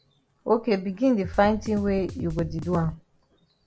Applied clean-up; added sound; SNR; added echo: none; Drum kit; 10 dB; none.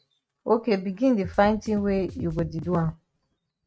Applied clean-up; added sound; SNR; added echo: neural mask model RNNoise.